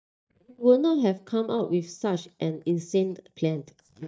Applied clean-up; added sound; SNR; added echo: neural mask model DeepFilterNet 3.